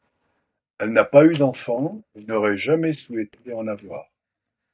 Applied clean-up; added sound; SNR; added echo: neural mask model DeepFilterNet 3.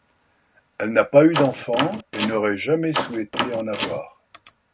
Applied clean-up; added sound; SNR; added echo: none; Door; 6 dB; none.